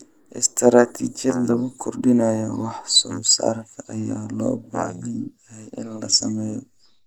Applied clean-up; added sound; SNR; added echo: neural mask model Resemble Enhance denoiser.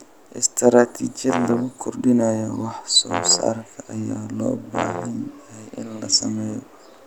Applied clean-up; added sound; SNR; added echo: none; Brass instrument; 8 dB; none.